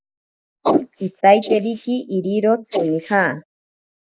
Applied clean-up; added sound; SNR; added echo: neural mask model Resemble Enhance denoiser.